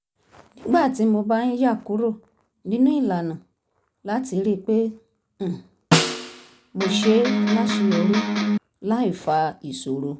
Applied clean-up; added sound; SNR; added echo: none; Electric guitar + Snare drum; -2 dB; none.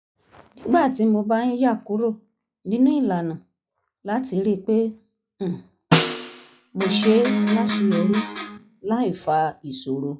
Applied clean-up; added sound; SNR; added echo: classical method log-MMSE.